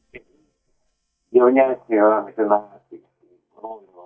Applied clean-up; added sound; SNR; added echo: neural mask model DeepFilterNet 3.